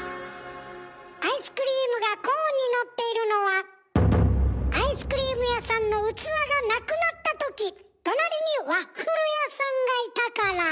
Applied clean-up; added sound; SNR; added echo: none; none; none; none.